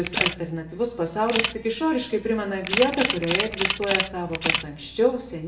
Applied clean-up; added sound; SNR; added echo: none; Camera; 4 dB; reverberation time 0.6 s.